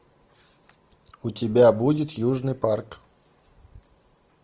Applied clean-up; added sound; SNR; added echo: none; none; none; none.